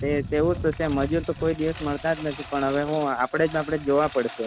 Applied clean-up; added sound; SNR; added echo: none; Engine; 11 dB; none.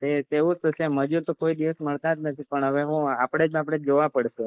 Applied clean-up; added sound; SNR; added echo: neural mask model Resemble Enhance denoiser.